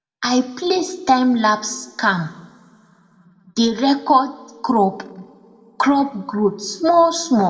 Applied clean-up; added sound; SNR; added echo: none; none; none; reverberation time 1.2 s.